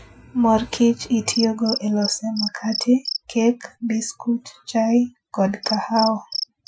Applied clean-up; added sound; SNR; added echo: classical method Wiener filter.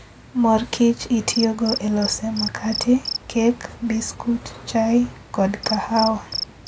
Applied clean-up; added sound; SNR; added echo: none; Cricket; 12 dB; none.